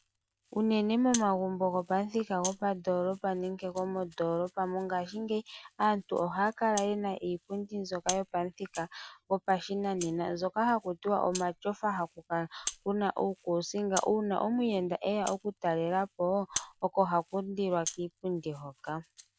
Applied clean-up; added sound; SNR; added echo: none; Rattle (instrument); 15 dB; none.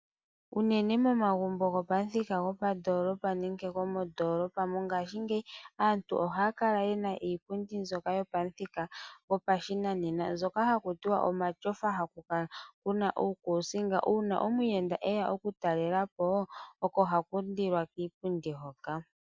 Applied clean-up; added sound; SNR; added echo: none; none; none; none.